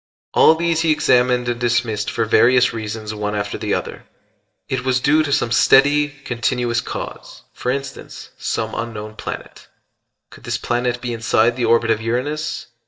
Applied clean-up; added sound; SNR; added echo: neural mask model DeepFilterNet 3.